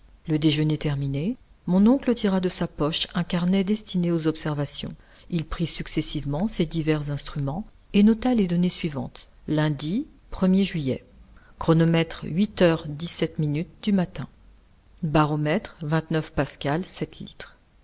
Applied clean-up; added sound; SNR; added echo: none; none; none; none.